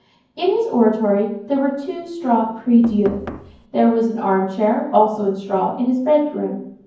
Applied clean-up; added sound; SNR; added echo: none; Knock; 13 dB; reverberation time 0.9 s.